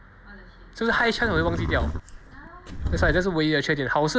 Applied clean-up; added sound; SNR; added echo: none; Livestock, farm animals, working animals; 5 dB; none.